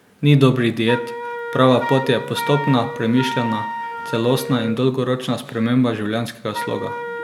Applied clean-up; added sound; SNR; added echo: none; Wind instrument, woodwind instrument; 10 dB; none.